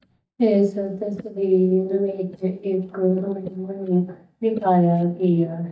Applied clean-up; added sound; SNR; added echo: neural mask model DeepFilterNet 3.